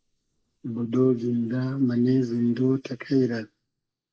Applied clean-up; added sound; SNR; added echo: neural mask model Resemble Enhance denoiser.